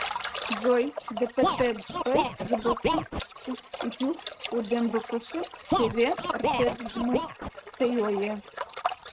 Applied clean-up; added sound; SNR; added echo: neural mask model RNNoise.